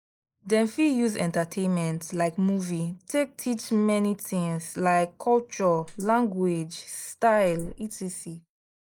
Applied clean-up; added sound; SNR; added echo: neural mask model Resemble Enhance denoiser.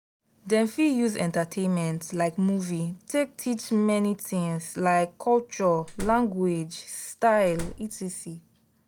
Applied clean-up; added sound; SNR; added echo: none; Slam; 14 dB; none.